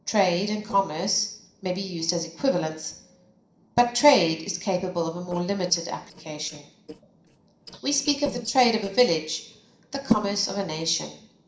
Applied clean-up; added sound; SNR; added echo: neural separator model SepFormer DNS4.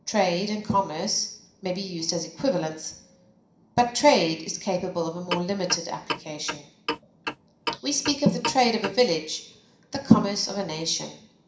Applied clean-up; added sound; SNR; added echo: none; Clock; 8 dB; reverberation time 0.5 s.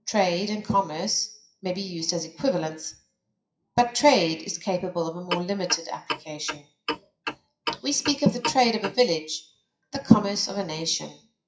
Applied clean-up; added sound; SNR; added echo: classical method WPE with log-MMSE.